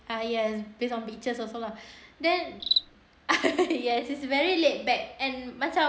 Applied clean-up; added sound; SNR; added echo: none; Cricket; 11 dB; none.